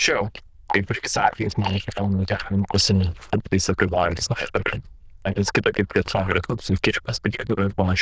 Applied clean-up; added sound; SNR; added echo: neural diffusion model UNIVERSE++.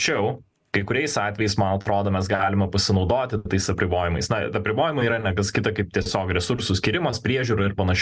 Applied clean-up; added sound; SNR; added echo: none; none; none; none.